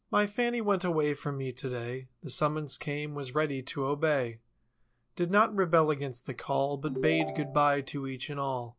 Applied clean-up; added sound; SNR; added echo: none; Ringtone / Chime; 7 dB; none.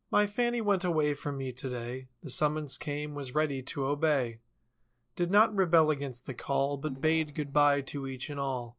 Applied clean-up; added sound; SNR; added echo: neural separator model SepFormer DNS4.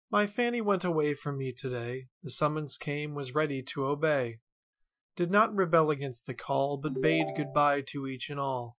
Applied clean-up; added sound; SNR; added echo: classical method Wiener filter.